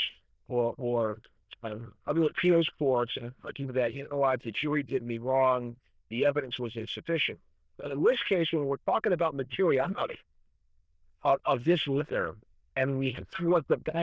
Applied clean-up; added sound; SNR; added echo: neural diffusion model UNIVERSE++.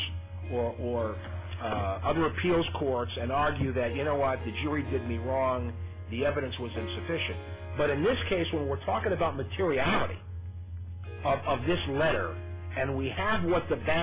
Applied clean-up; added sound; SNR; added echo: none; Harp; 19 dB; none.